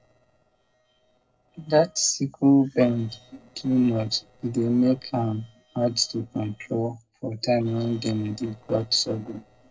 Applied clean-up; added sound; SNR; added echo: neural separator model SepFormer DNS4.